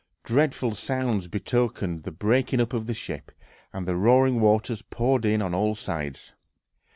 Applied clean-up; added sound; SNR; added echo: none; none; none; none.